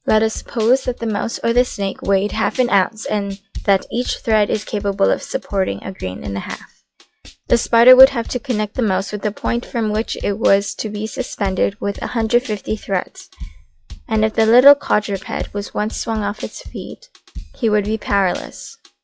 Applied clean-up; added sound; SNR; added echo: classical method log-MMSE.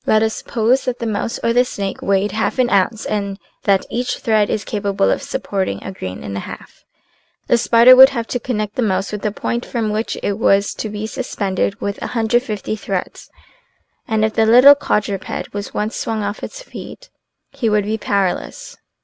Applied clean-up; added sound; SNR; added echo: none; none; none; none.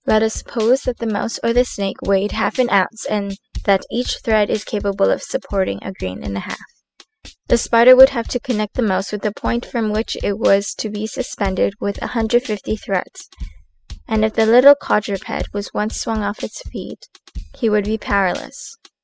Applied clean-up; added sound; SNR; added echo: classical method spectral subtraction.